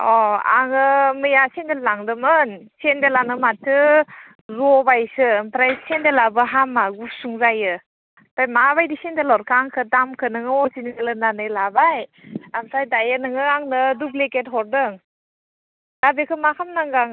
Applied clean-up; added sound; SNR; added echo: none; none; none; none.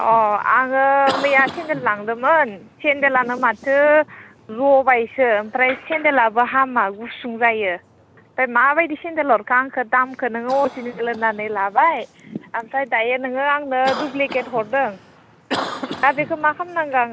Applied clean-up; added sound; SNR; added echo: none; Cough; 16 dB; none.